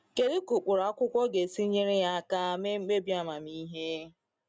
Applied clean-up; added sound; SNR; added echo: none; none; none; none.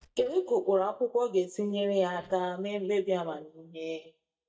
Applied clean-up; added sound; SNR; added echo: neural mask model DeepFilterNet 3.